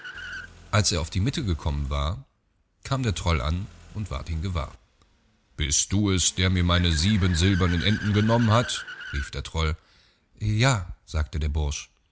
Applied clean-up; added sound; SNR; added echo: none; Car + Accelerating, revving, vroom / Car; 17 dB; none.